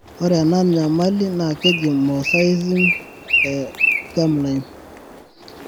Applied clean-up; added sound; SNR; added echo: none; Bird; 5 dB; none.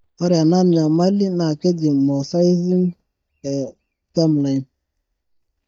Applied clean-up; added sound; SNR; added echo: neural mask model DeepFilterNet 3.